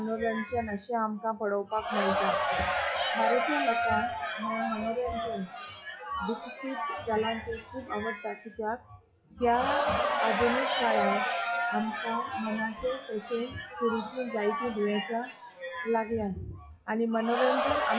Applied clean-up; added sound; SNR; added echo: classical method WPE with log-MMSE.